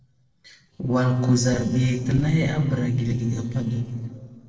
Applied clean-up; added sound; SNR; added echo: neural separator model SepFormer DNS4.